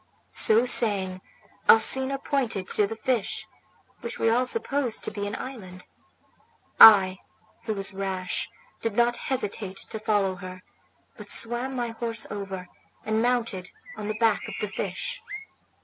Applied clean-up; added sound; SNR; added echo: none; Bird; 13 dB; none.